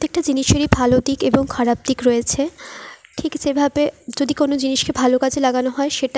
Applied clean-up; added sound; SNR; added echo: none; none; none; none.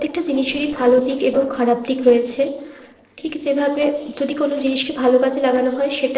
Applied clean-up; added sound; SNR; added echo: neural separator model SepFormer DNS4.